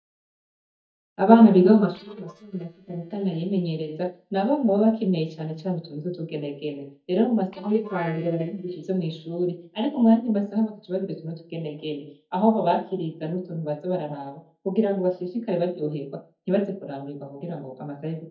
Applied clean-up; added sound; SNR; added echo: neural mask model DeepFilterNet 3.